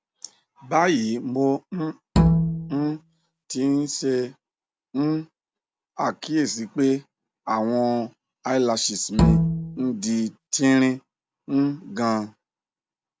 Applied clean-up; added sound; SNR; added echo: none; Bowed string instrument; -3 dB; none.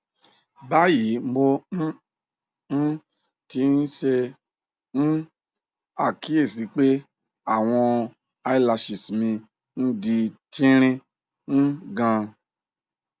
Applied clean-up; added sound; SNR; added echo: none; none; none; none.